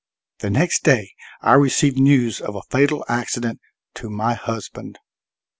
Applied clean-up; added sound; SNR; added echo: none; none; none; none.